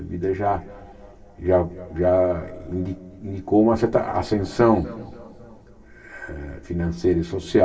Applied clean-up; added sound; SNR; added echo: none; none; none; reverberation time 2.5 s.